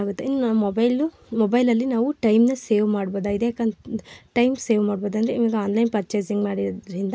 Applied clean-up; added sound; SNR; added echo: none; none; none; none.